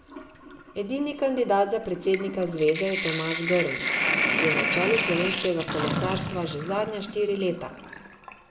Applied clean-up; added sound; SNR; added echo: none; Sink (filling or washing); 3 dB; reverberation time 0.5 s.